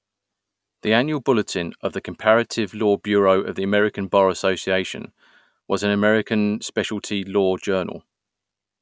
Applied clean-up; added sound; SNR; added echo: none; none; none; none.